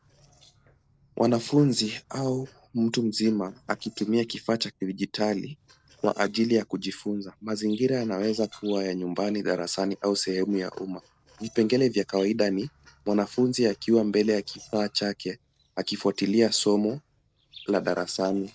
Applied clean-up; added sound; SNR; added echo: neural separator model SepFormer DNS4.